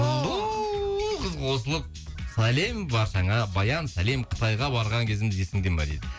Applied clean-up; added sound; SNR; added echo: none; none; none; none.